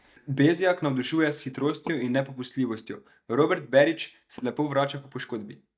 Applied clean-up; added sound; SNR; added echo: neural mask model DeepFilterNet 3.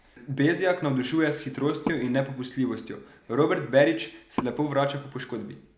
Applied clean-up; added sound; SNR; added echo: none; Wood; 16 dB; none.